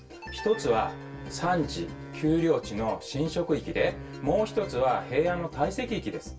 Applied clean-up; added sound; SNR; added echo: none; Wind instrument, woodwind instrument; 16 dB; reverberation time 0.2 s.